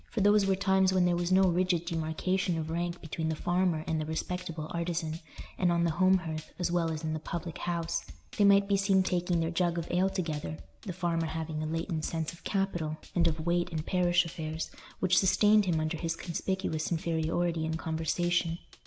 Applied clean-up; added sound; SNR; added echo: none; Drum kit; 18 dB; none.